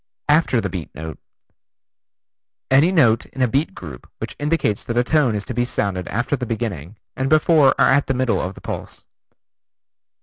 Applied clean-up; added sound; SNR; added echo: none; none; none; none.